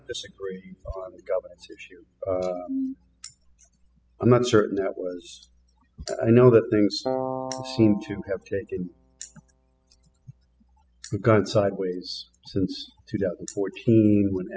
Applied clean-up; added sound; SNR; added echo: classical method spectral subtraction.